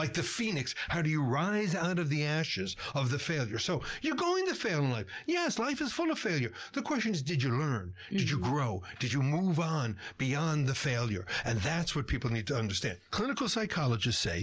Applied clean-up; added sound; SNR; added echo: none; none; none; none.